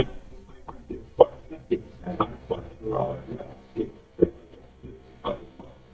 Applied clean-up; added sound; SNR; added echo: neural mask model DeepFilterNet 3.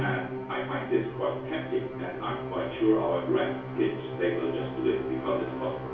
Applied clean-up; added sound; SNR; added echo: none; Musical instrument; 6 dB; reverberation time 0.6 s.